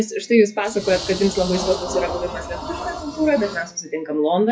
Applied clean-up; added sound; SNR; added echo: classical method WPE with log-MMSE.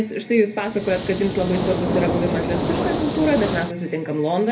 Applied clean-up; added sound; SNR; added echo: none; Hiss; 3 dB; reverberation time 0.3 s.